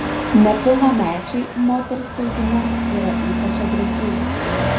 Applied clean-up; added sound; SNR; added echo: none; Engine starting / Accelerating, revving, vroom / Motor vehicle (road); 1 dB; reverberation time 0.5 s.